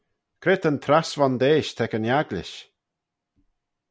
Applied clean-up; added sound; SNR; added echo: none; none; none; none.